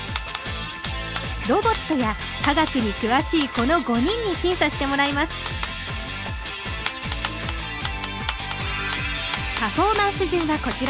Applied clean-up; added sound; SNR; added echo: none; Typewriter; 10 dB; none.